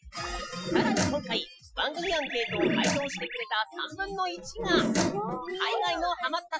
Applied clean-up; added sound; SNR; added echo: classical method Wiener filter.